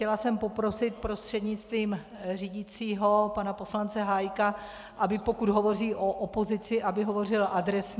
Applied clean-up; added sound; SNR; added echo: none; none; none; none.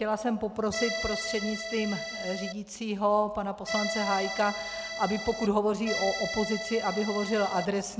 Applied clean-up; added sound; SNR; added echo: none; Accordion; 5 dB; none.